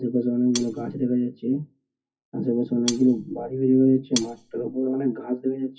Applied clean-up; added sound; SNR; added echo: classical method WPE with log-MMSE.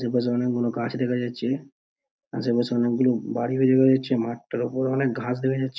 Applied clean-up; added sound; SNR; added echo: none; none; none; none.